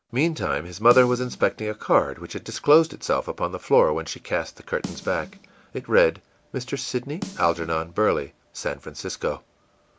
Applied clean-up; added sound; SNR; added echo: none; Snare drum; 17 dB; none.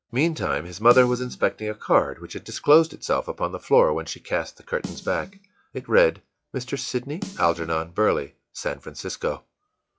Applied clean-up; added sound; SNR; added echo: classical method log-MMSE.